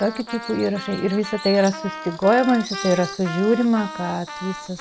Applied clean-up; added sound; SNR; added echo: none; Bird vocalization, bird call, bird song + Trumpet; 11 dB; none.